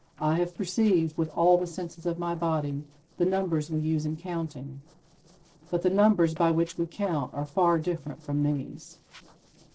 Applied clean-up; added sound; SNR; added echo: neural separator model SepFormer DNS4.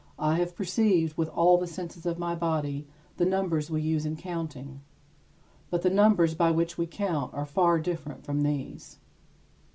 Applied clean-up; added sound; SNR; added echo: none; none; none; none.